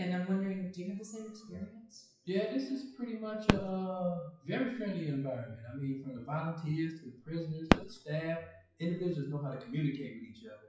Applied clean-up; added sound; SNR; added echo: classical method WPE with log-MMSE.